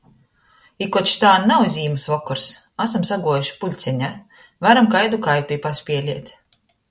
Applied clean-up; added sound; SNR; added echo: none; none; none; none.